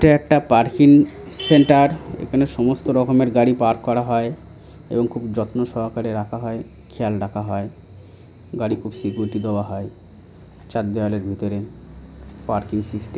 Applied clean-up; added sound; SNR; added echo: none; none; none; none.